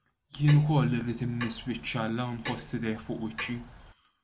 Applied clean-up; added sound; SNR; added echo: none; Clock; 11 dB; none.